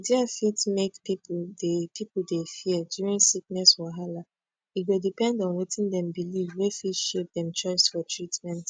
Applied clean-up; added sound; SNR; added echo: none; none; none; none.